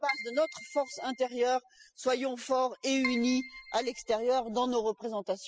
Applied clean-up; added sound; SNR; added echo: classical method spectral subtraction.